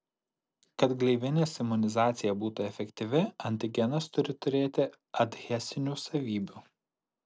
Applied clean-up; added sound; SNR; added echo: none; none; none; none.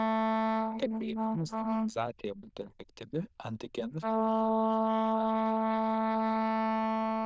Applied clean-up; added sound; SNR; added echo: neural diffusion model UNIVERSE++.